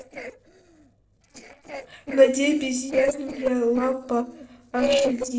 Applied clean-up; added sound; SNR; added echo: neural separator model SepFormer DNS4.